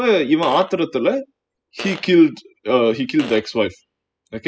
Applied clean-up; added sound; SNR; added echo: classical method spectral subtraction.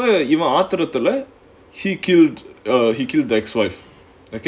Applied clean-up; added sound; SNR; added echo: none; none; none; none.